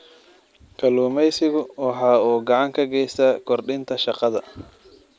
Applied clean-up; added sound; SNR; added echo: none; none; none; none.